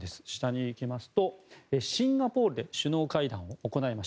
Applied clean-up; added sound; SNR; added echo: none; none; none; none.